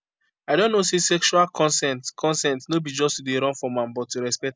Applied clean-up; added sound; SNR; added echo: none; none; none; none.